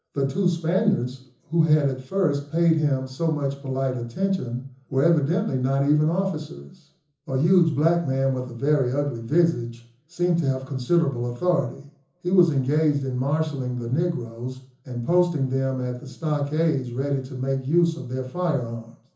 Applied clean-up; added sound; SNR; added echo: none; none; none; reverberation time 0.6 s.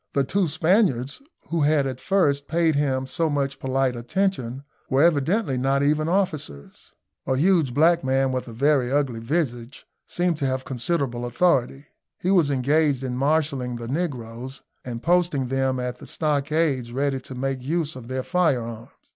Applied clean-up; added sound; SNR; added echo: none; none; none; none.